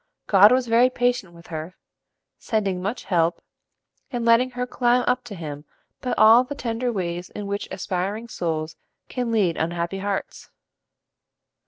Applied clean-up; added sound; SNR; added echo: none; none; none; none.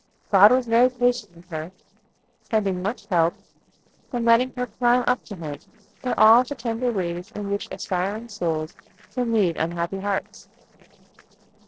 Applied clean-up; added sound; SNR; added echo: neural separator model SepFormer DNS4.